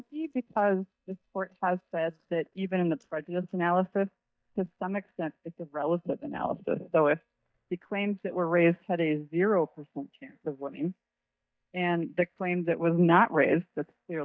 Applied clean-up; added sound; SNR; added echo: neural mask model DeepFilterNet 3.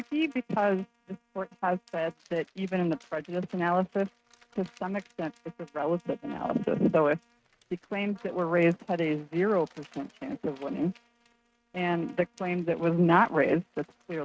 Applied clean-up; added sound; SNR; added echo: neural mask model RNNoise.